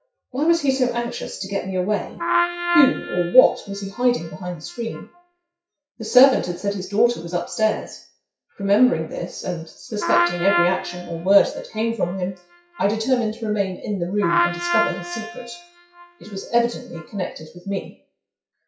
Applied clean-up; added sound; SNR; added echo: classical method WPE with log-MMSE.